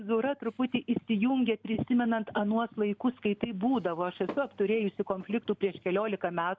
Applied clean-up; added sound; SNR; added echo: none; none; none; none.